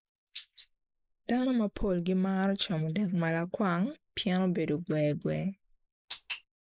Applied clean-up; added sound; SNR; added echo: neural mask model Resemble Enhance denoiser.